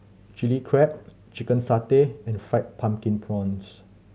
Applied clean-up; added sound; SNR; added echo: none; none; none; none.